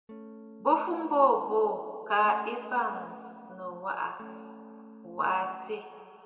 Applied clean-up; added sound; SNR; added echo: none; Electric guitar / Strum; 19 dB; reverberation time 2.1 s.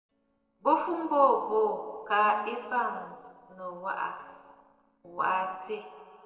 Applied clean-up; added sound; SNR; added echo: neural separator model SepFormer DNS4.